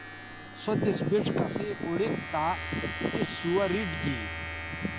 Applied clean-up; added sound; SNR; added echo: none; Domestic sounds, home sounds; 6 dB; none.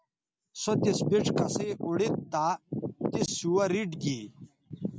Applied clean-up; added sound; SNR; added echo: none; none; none; none.